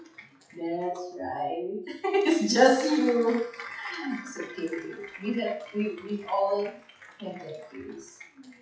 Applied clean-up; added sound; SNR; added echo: classical method WPE with log-MMSE.